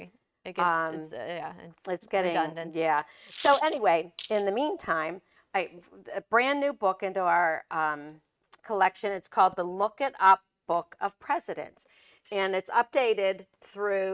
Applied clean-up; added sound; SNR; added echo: neural mask model RNNoise.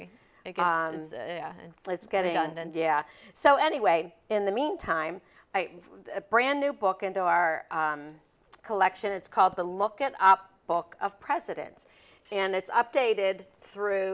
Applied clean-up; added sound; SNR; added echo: none; none; none; none.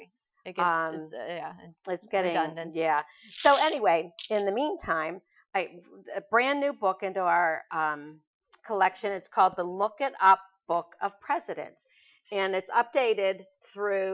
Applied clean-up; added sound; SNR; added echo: classical method Wiener filter.